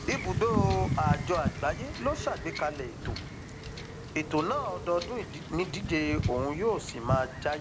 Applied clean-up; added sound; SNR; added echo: none; Wind / Ocean / Boat, Water vehicle; 2 dB; none.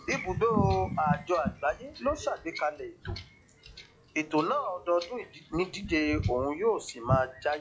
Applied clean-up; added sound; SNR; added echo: classical method log-MMSE.